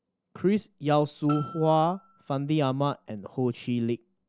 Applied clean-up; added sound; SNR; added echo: none; Bell; 17 dB; none.